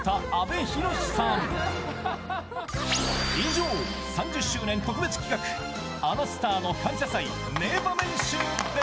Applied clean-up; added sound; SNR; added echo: none; none; none; none.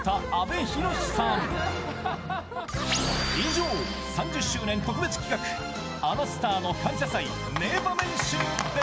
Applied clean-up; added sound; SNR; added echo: none; Bird; 15 dB; none.